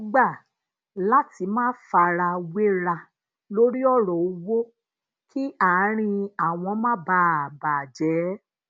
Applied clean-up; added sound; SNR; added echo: none; none; none; none.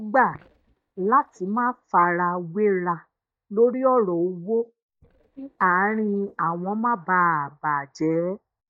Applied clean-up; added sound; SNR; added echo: neural mask model DeepFilterNet 3.